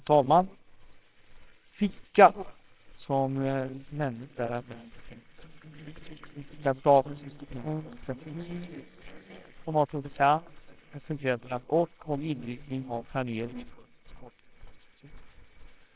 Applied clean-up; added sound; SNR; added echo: neural separator model SepFormer WHAMR!.